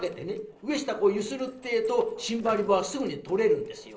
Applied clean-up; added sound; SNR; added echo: neural separator model SepFormer DNS4.